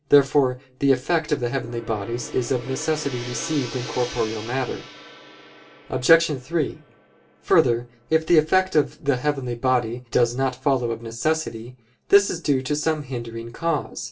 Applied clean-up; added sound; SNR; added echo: none; Gong; 19 dB; reverberation time 0.2 s.